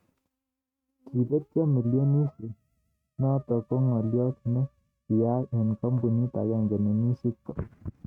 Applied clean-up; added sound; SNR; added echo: neural mask model RNNoise.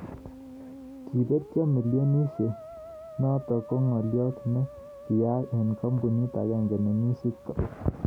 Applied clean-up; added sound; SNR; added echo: none; Musical instrument; 17 dB; none.